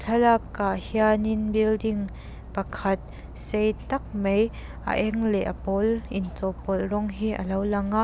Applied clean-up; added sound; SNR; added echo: none; Dog; 13 dB; none.